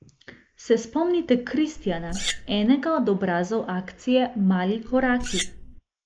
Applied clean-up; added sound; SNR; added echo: neural mask model Resemble Enhance denoiser.